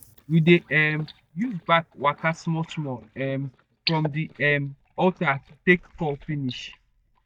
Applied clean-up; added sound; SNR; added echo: neural mask model DeepFilterNet 3.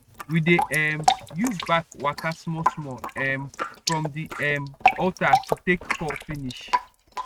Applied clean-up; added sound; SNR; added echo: neural mask model RNNoise.